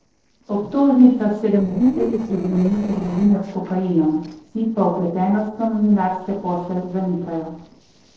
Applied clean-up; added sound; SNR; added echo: neural separator model SepFormer DNS4.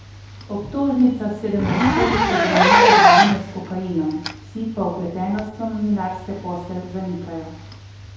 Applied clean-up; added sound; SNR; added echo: none; Zipper (clothing); -3 dB; reverberation time 2.0 s.